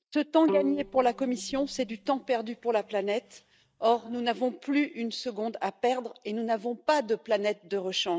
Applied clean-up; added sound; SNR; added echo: neural mask model DeepFilterNet 3.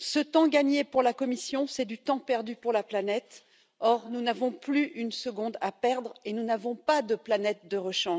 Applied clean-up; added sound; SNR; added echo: none; none; none; none.